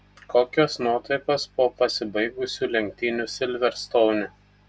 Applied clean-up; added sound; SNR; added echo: none; none; none; none.